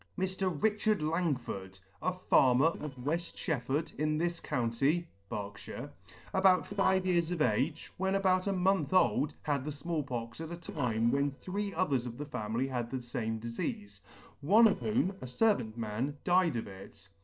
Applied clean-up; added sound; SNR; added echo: neural separator model SepFormer DNS4.